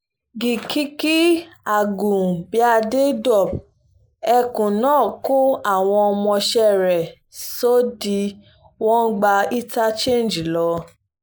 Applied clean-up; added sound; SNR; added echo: neural mask model Resemble Enhance denoiser.